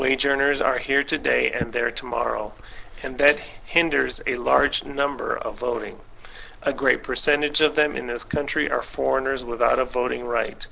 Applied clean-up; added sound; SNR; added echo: none; Liquid + Snare drum; 15 dB; none.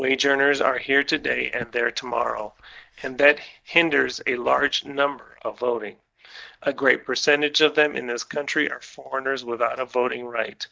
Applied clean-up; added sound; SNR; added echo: neural mask model DeepFilterNet 3.